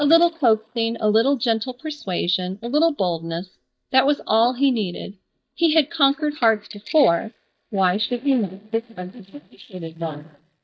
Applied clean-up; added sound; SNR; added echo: neural mask model DeepFilterNet 3.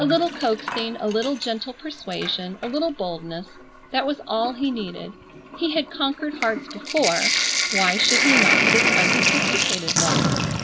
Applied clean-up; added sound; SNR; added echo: none; Sink (filling or washing); -2 dB; none.